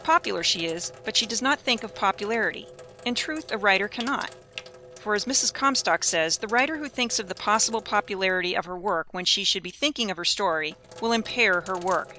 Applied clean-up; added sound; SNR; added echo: none; Sink (filling or washing); 19 dB; none.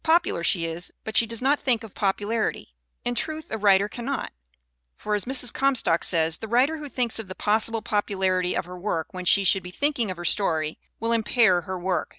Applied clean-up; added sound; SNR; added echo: none; none; none; none.